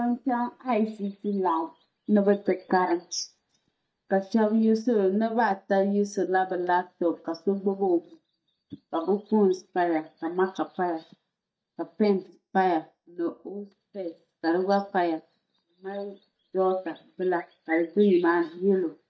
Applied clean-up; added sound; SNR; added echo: neural mask model DeepFilterNet 3.